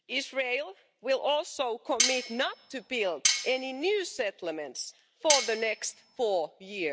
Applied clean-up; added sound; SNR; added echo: none; Cutlery, silverware; 0 dB; none.